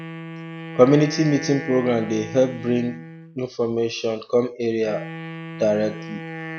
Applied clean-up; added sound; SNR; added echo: none; Wind instrument, woodwind instrument; 12 dB; none.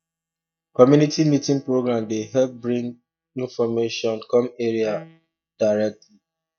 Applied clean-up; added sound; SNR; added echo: neural mask model DeepFilterNet 3.